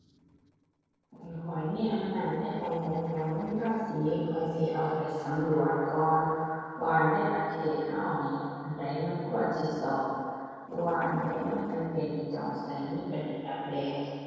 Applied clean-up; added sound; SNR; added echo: neural separator model SepFormer DNS4.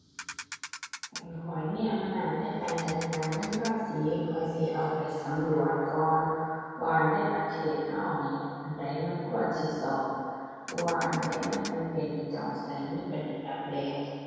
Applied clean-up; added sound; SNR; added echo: none; Ratchet, pawl; 11 dB; reverberation time 2.2 s.